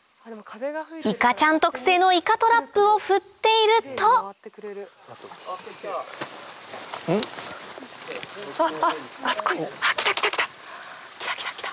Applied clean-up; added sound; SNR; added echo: none; none; none; none.